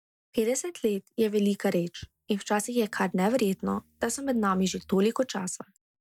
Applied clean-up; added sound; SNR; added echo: neural mask model DeepFilterNet 3.